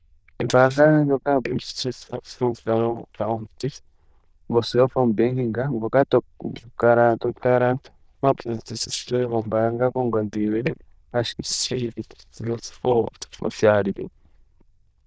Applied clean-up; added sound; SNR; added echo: neural diffusion model UNIVERSE++.